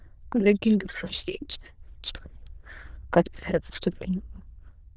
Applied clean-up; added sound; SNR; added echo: neural diffusion model UNIVERSE++.